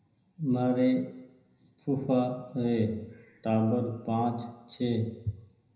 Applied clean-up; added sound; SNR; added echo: none; none; none; reverberation time 0.7 s.